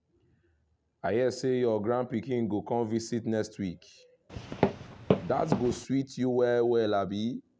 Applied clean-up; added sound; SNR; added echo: none; Walk, footsteps; 1 dB; none.